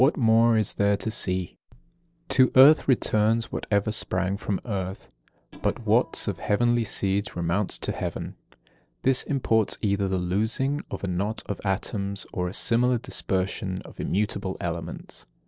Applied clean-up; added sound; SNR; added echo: neural separator model SepFormer DNS4.